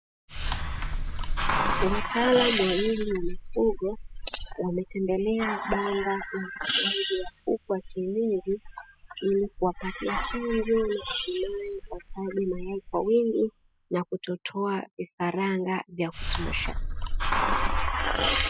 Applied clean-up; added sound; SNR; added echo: classical method spectral subtraction.